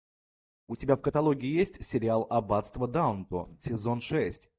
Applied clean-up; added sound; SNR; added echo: neural mask model DeepFilterNet 3.